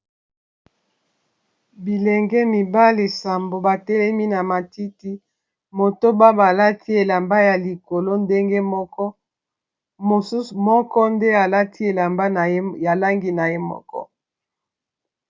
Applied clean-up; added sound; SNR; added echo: none; none; none; none.